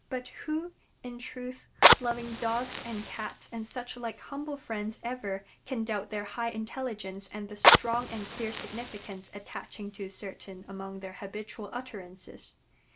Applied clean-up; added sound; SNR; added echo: none; Fire; -3 dB; none.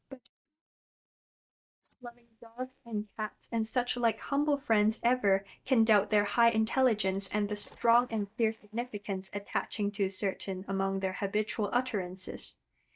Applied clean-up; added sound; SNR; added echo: neural mask model DeepFilterNet 3.